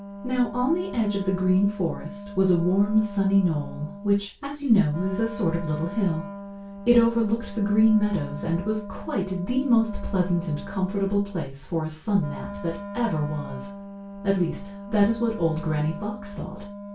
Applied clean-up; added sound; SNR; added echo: none; Wind instrument, woodwind instrument; 13 dB; reverberation time 0.2 s.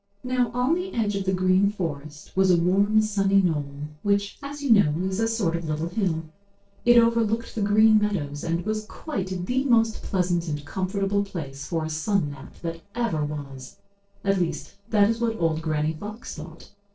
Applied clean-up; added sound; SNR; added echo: neural separator model SepFormer DNS4.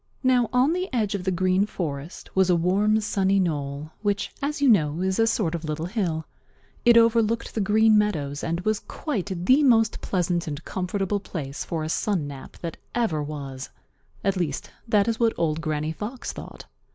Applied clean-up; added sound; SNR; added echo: none; none; none; none.